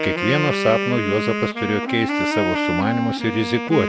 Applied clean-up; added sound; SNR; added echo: none; Wind instrument, woodwind instrument; 1 dB; none.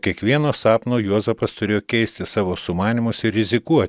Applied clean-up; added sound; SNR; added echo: none; none; none; none.